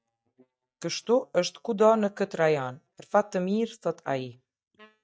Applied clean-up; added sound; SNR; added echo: neural mask model DeepFilterNet 3.